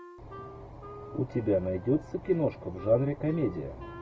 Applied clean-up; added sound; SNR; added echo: none; Wind instrument, woodwind instrument; 18 dB; none.